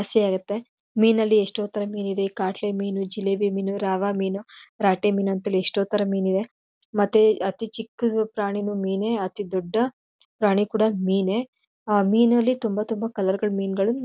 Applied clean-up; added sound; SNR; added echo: none; none; none; none.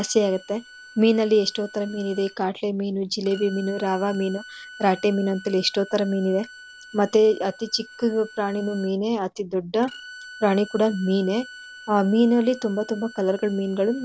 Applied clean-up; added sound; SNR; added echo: none; Bowed string instrument; 20 dB; none.